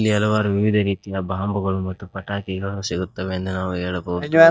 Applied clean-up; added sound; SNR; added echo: neural mask model DeepFilterNet 3.